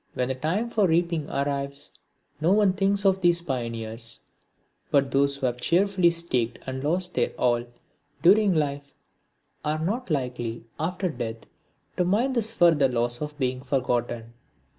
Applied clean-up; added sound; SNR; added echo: none; none; none; none.